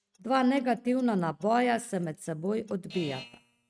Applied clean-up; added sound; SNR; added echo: neural mask model RNNoise.